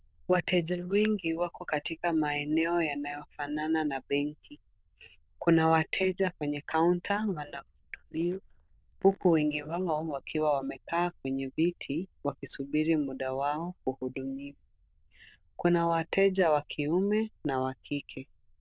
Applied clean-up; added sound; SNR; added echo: neural diffusion model UNIVERSE++.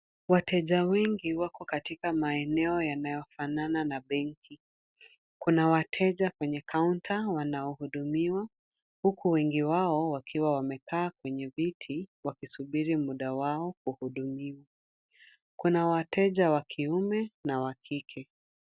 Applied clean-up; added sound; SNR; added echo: none; none; none; none.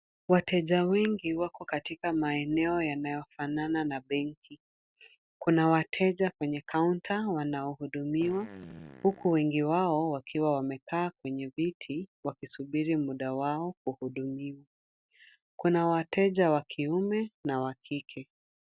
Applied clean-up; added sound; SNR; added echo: none; Fart; 18 dB; none.